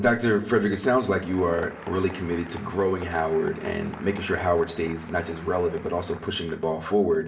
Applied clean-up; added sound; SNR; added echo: none; Applause; 19 dB; reverberation time 0.7 s.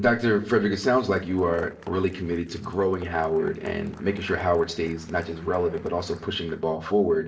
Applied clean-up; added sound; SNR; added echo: neural separator model SepFormer DNS4.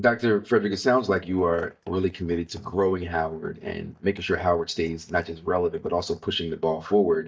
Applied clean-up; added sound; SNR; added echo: neural mask model DeepFilterNet 3.